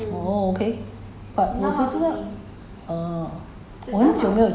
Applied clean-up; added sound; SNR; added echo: none; none; none; none.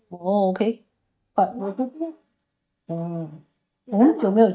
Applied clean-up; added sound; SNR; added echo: neural mask model DeepFilterNet 3.